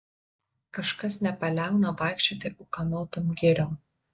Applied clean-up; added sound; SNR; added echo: none; none; none; none.